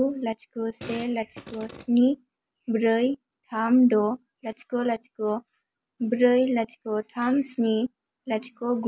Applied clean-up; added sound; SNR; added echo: none; Fart; 17 dB; none.